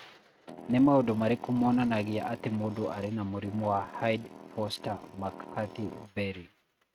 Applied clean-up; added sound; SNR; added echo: neural mask model RNNoise.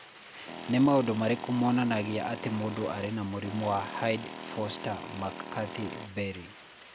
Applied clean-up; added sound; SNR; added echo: none; Tools; 11 dB; none.